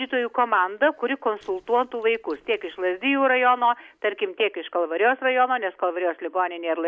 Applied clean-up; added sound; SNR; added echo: none; none; none; none.